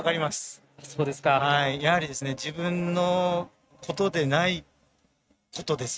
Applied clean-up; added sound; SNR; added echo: neural mask model RNNoise.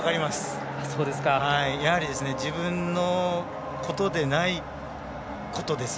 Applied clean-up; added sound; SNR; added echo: none; Bowed string instrument; 18 dB; none.